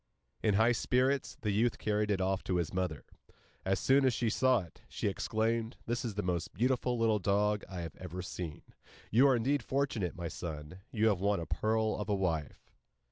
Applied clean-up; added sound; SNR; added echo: none; none; none; none.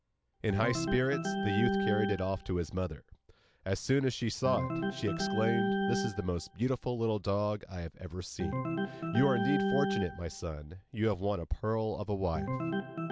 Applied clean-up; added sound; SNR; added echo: none; Organ; 3 dB; none.